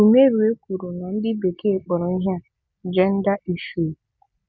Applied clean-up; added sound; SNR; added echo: none; none; none; none.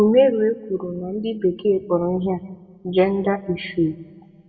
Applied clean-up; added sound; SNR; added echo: none; none; none; reverberation time 0.8 s.